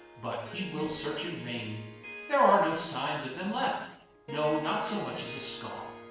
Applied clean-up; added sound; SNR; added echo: none; Harp; 14 dB; reverberation time 0.7 s.